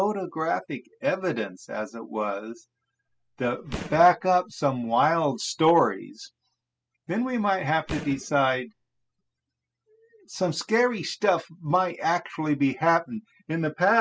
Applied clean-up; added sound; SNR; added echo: classical method spectral subtraction.